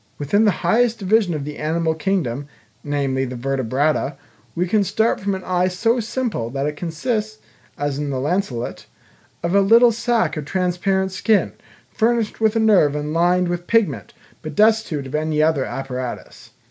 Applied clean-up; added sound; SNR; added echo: none; none; none; none.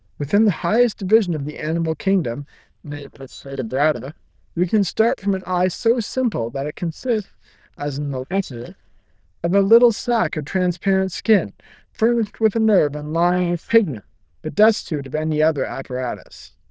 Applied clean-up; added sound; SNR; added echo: neural diffusion model UNIVERSE++.